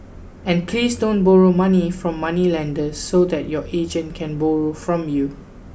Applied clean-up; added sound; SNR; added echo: none; none; none; none.